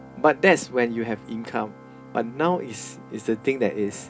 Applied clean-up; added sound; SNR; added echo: none; Organ; 19 dB; reverberation time 0.3 s.